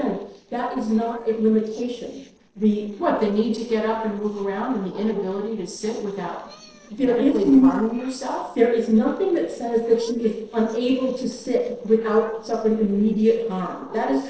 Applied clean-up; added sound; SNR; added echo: neural separator model SepFormer DNS4.